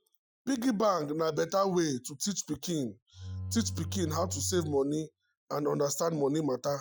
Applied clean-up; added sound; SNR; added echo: classical method Wiener filter.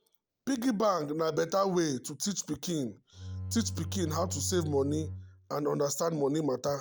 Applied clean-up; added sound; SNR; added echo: none; Bowed string instrument; 8 dB; none.